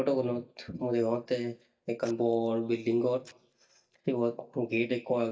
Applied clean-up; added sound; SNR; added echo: neural mask model DeepFilterNet 3.